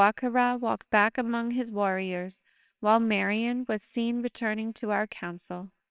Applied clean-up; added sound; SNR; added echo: neural separator model SepFormer WHAMR!.